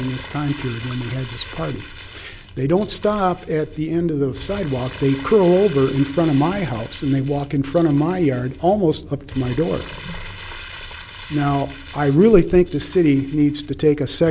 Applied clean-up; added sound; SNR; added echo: none; Crumpling, crinkling; 19 dB; none.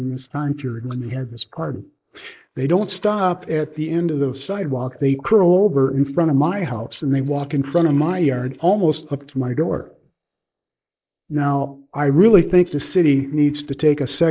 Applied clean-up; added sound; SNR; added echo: neural mask model Resemble Enhance denoiser.